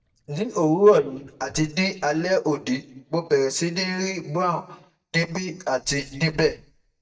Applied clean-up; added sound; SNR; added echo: neural mask model DeepFilterNet 3.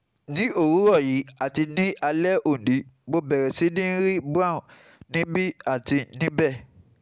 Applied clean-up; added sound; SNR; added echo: none; none; none; none.